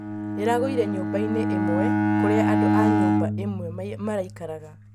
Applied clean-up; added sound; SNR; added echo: none; Bowed string instrument; -5 dB; none.